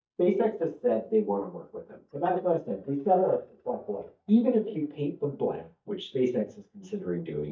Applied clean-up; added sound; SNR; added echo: neural mask model DeepFilterNet 3.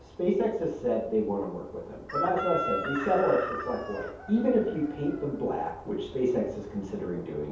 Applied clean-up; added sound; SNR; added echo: none; Chicken, rooster; 10 dB; reverberation time 0.7 s.